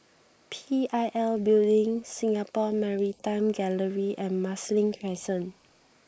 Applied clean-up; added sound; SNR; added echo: neural mask model Resemble Enhance denoiser.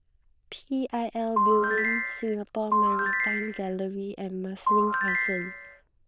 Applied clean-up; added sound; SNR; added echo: neural diffusion model UNIVERSE++.